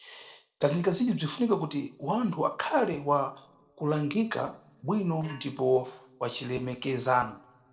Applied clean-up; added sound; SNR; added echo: neural separator model SepFormer DNS4.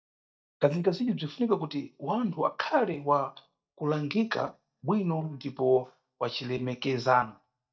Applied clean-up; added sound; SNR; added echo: neural mask model DeepFilterNet 3.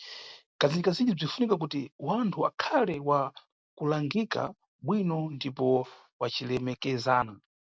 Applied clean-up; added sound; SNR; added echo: none; none; none; none.